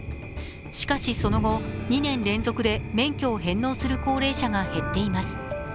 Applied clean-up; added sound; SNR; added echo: none; Thunder; 8 dB; none.